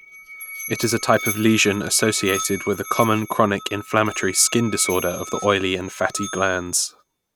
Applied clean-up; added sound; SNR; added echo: none; Musical instrument; 12 dB; none.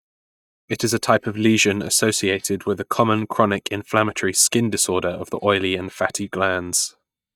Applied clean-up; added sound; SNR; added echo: neural mask model DeepFilterNet 3.